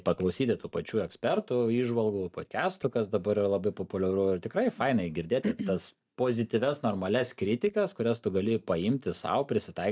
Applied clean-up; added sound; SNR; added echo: neural mask model DeepFilterNet 3.